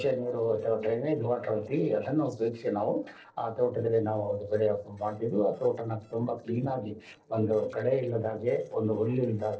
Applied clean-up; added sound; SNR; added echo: neural separator model SepFormer DNS4.